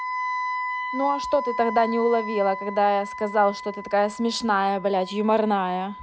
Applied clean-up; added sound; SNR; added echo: none; Wind instrument, woodwind instrument; 8 dB; none.